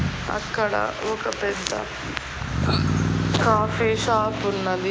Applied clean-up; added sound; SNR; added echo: none; Motor vehicle (road); 3 dB; none.